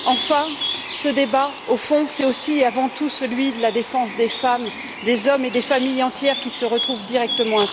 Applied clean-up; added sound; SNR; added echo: none; Bird; 9 dB; none.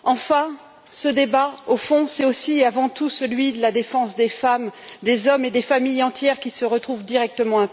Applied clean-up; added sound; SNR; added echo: none; none; none; none.